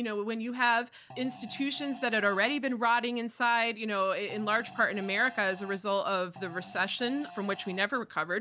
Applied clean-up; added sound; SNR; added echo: none; Fart; 18 dB; none.